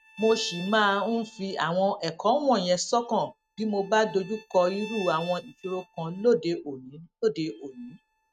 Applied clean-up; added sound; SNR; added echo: neural mask model RNNoise.